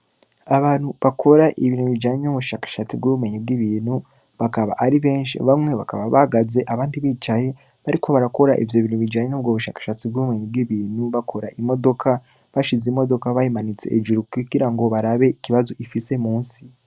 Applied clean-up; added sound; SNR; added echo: none; none; none; none.